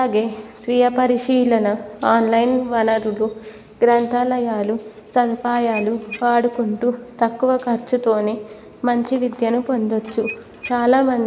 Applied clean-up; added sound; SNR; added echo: none; Squeak / Dishes, pots, and pans; 19 dB; none.